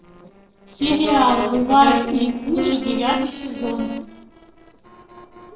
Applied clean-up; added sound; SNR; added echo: neural separator model SepFormer DNS4.